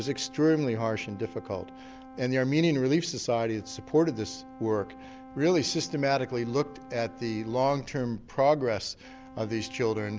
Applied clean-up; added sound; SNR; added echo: none; Brass instrument; 19 dB; none.